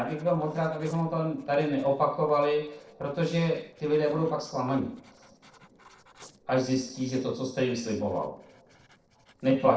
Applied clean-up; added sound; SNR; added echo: neural separator model SepFormer DNS4.